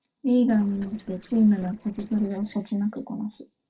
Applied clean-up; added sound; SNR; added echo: neural separator model SepFormer DNS4.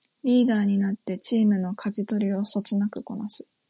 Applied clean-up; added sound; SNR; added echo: none; none; none; none.